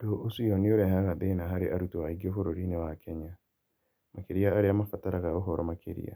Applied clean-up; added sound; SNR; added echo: none; none; none; none.